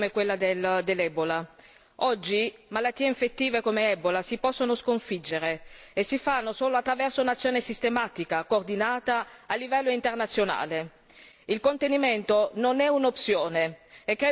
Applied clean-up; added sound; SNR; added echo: none; none; none; none.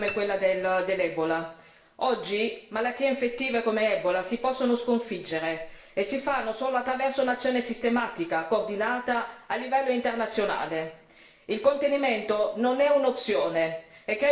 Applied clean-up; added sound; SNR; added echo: none; Piano; 17 dB; reverberation time 0.7 s.